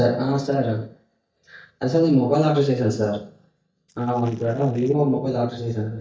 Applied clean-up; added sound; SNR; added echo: neural mask model DeepFilterNet 3.